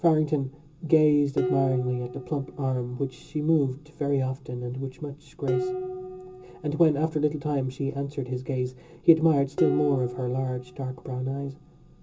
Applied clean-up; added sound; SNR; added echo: none; Dishes, pots, and pans; 10 dB; reverberation time 0.2 s.